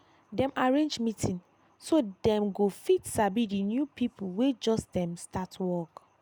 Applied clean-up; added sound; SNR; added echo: none; none; none; none.